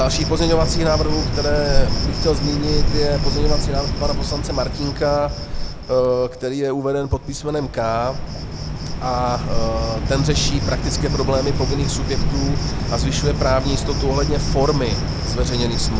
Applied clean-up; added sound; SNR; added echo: none; Cricket; -2 dB; none.